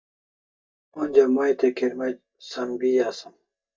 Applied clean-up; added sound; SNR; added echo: neural mask model DeepFilterNet 3.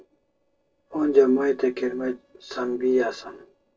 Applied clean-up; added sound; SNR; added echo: neural separator model SepFormer DNS4.